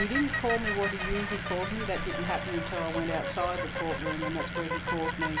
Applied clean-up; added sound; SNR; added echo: none; Bicycle; 0 dB; none.